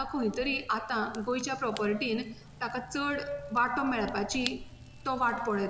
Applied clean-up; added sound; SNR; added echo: none; Fire / Rain; 15 dB; none.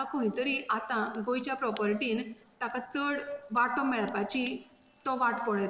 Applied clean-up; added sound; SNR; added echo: neural separator model SepFormer DNS4.